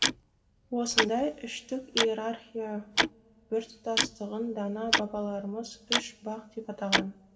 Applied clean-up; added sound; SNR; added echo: none; Tick-tock; 0 dB; reverberation time 1.9 s.